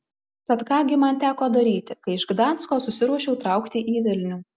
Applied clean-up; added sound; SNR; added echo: none; none; none; none.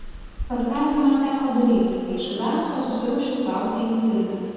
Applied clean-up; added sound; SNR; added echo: none; Rain; 16 dB; reverberation time 2.1 s.